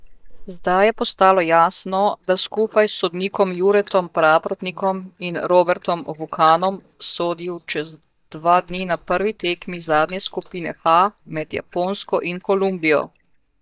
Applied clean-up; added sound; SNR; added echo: neural mask model DeepFilterNet 3.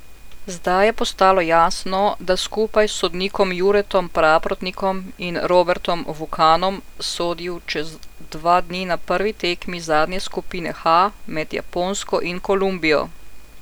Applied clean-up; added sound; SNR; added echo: none; none; none; none.